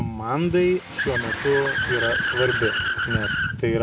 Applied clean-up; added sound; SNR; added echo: none; Accelerating, revving, vroom / Car; 2 dB; none.